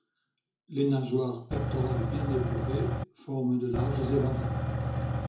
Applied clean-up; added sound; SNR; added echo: none; Engine / Truck / Car; -2 dB; reverberation time 0.6 s.